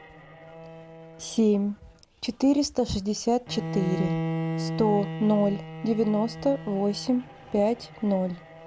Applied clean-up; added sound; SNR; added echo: none; Bowed string instrument; 8 dB; none.